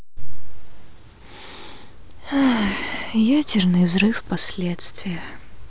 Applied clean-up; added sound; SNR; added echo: none; none; none; none.